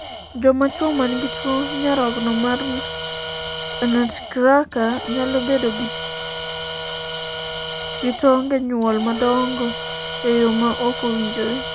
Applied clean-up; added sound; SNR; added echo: none; Tools; 8 dB; none.